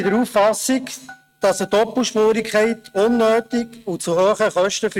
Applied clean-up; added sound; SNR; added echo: neural mask model RNNoise.